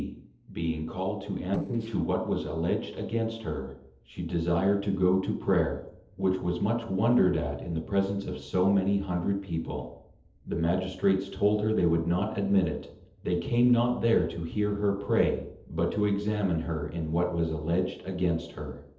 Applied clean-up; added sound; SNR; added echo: neural separator model SepFormer DNS4.